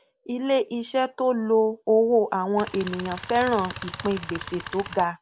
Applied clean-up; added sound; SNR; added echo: none; Tools; 13 dB; none.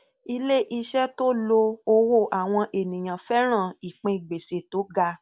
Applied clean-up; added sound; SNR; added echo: none; none; none; none.